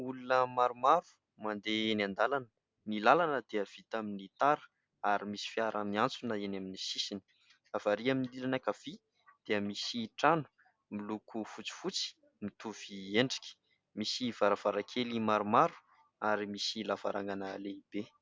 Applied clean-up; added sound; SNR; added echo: none; none; none; none.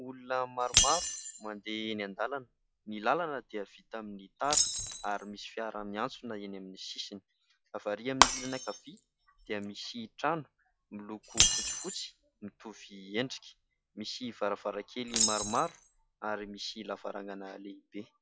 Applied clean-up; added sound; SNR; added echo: classical method log-MMSE.